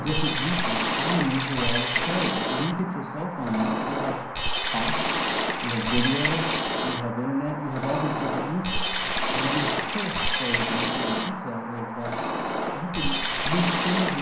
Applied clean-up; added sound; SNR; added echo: none; Liquid; -5 dB; reverberation time 0.6 s.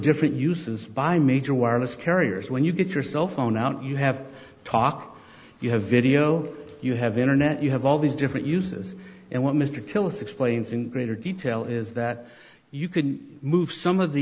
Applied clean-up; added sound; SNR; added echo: none; none; none; none.